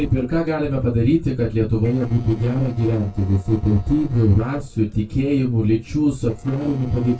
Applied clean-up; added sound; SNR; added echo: neural separator model SepFormer DNS4.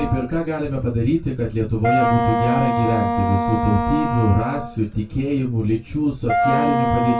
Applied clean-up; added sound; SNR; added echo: none; Wind instrument, woodwind instrument; 2 dB; reverberation time 0.2 s.